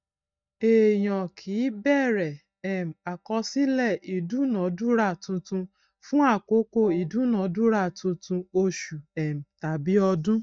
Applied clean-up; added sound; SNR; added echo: neural mask model DeepFilterNet 3.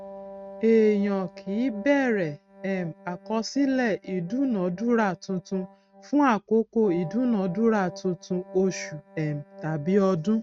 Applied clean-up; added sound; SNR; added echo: neural mask model RNNoise.